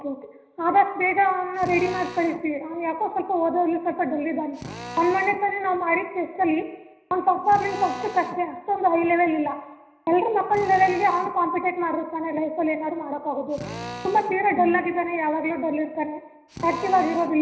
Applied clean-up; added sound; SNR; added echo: none; Drill; 17 dB; reverberation time 0.9 s.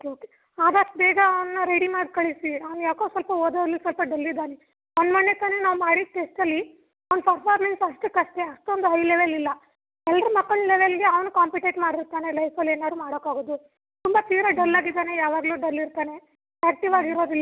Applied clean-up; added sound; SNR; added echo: none; none; none; none.